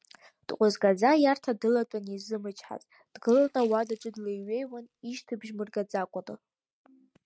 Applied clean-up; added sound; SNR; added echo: neural mask model RNNoise.